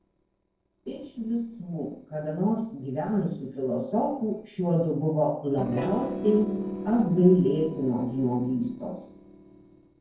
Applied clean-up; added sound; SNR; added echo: neural separator model SepFormer DNS4.